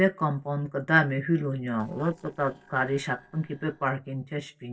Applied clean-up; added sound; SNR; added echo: neural separator model SepFormer DNS4.